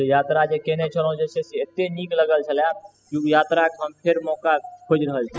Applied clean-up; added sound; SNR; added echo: classical method spectral subtraction.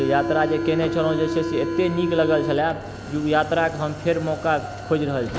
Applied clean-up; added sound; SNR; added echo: none; Subway, metro, underground; 6 dB; none.